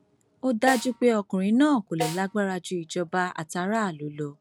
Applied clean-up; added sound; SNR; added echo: none; Snare drum; 11 dB; none.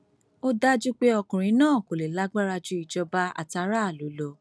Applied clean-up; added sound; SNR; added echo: none; none; none; none.